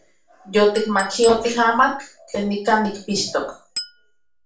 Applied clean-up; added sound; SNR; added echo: none; Chink, clink; 18 dB; reverberation time 0.3 s.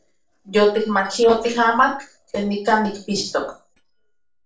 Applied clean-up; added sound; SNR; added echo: neural separator model SepFormer DNS4.